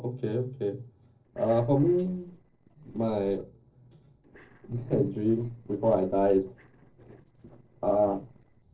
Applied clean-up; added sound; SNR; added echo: neural separator model SepFormer DNS4.